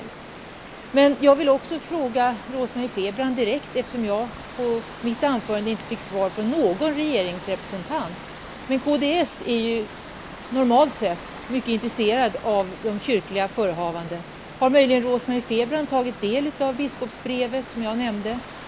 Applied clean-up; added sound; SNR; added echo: none; Water; 15 dB; none.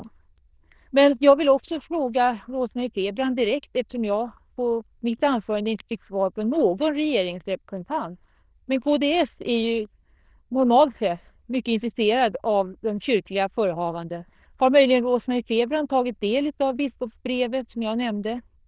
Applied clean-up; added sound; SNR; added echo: neural diffusion model UNIVERSE++.